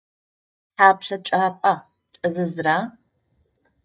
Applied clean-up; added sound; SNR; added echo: neural mask model DeepFilterNet 3.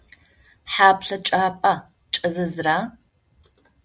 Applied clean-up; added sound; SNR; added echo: none; none; none; none.